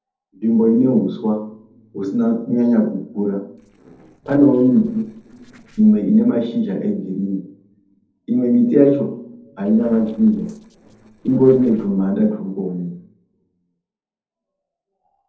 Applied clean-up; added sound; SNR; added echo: neural separator model SepFormer DNS4.